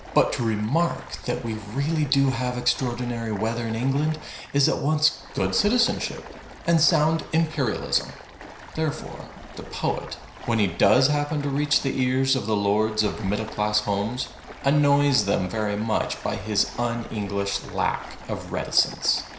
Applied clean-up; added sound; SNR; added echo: none; Stream; 16 dB; reverberation time 0.5 s.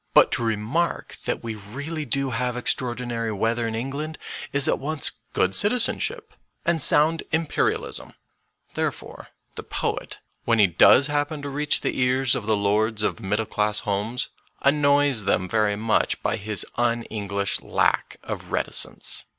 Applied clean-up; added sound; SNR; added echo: none; none; none; none.